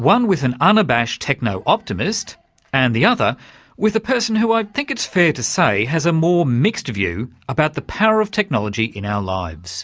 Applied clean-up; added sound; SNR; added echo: none; none; none; none.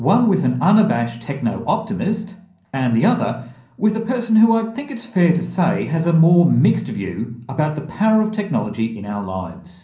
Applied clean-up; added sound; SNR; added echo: none; none; none; reverberation time 0.6 s.